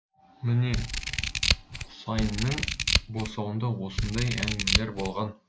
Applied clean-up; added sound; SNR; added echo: none; Scissors; -2 dB; none.